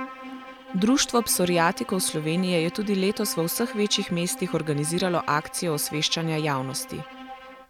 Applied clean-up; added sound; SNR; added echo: none; Bowed string instrument; 14 dB; none.